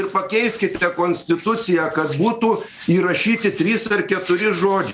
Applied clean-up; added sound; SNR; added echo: none; Hands; 18 dB; none.